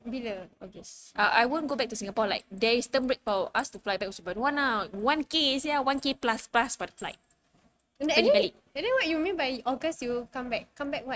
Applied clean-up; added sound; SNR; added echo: neural mask model RNNoise.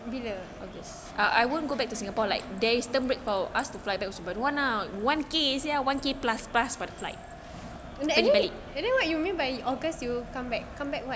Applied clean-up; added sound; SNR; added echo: none; Electric guitar + Crowd; 17 dB; none.